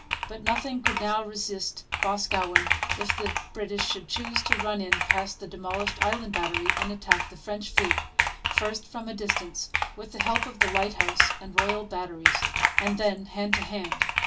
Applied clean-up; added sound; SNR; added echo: none; Computer keyboard; -3 dB; reverberation time 0.2 s.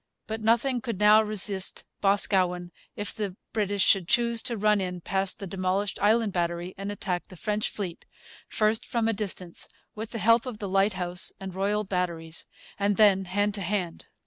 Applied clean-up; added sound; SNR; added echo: none; none; none; none.